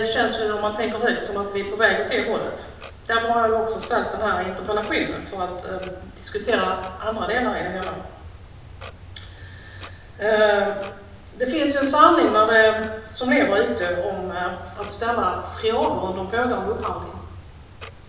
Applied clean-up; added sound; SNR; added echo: none; Clock; 18 dB; reverberation time 0.9 s.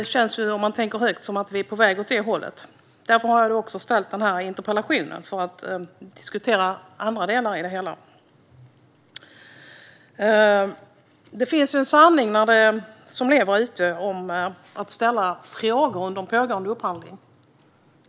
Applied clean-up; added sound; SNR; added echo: none; none; none; none.